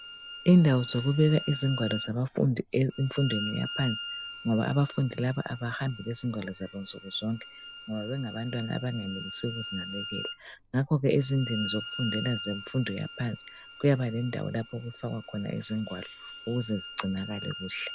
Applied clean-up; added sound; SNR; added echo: none; Bowed string instrument; 12 dB; none.